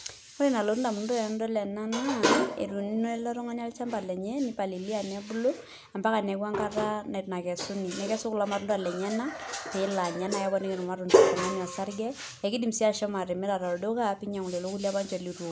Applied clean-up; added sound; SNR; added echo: none; none; none; none.